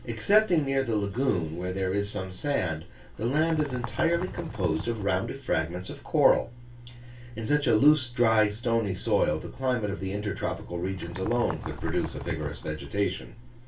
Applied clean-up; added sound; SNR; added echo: none; Bird; 11 dB; reverberation time 0.2 s.